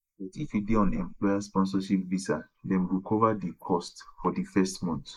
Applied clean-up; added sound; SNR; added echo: neural mask model Resemble Enhance denoiser.